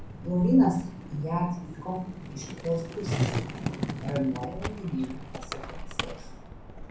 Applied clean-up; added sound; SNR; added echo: none; Skateboard; 5 dB; reverberation time 0.5 s.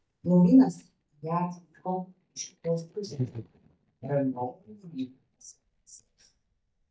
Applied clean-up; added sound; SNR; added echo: neural mask model DeepFilterNet 3.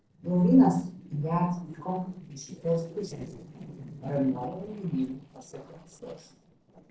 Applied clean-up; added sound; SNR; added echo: neural separator model SepFormer DNS4.